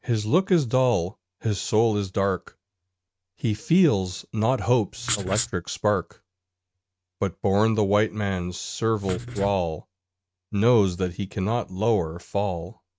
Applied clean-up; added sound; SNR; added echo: neural mask model RNNoise.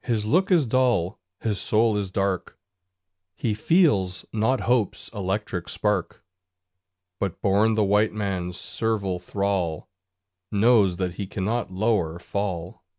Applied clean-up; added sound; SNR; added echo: none; none; none; none.